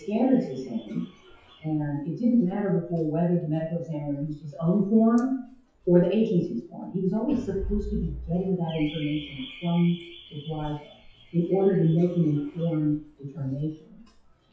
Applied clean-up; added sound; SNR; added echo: classical method WPE with log-MMSE.